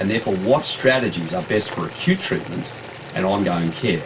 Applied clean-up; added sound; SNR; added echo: none; Boiling; 14 dB; reverberation time 0.2 s.